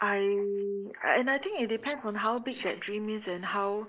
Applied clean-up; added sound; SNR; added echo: neural mask model Resemble Enhance denoiser.